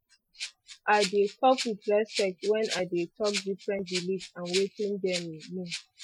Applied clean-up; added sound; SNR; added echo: classical method Wiener filter.